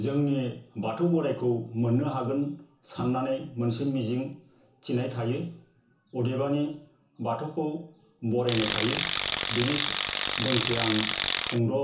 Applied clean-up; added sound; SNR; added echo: none; Tools; -3 dB; reverberation time 0.7 s.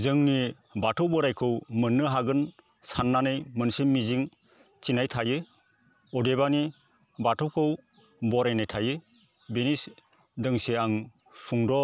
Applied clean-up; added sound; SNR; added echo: none; none; none; none.